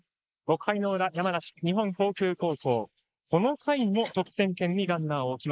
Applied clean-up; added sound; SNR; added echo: neural mask model Resemble Enhance denoiser.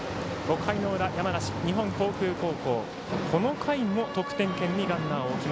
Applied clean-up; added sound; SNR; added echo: none; none; none; none.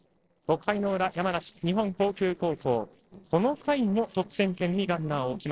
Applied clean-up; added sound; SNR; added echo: neural separator model SepFormer DNS4.